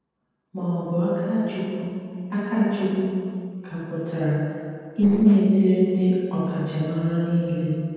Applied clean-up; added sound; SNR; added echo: neural separator model SepFormer DNS4.